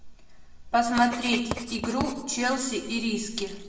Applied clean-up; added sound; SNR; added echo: none; Writing; 10 dB; reverberation time 0.9 s.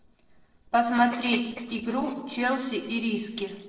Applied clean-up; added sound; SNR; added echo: neural separator model SepFormer DNS4.